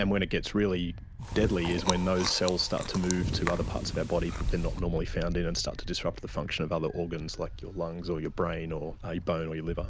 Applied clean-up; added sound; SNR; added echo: none; Chewing, mastication + Wind; 6 dB; none.